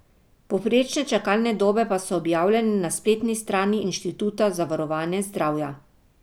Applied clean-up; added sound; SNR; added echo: none; none; none; none.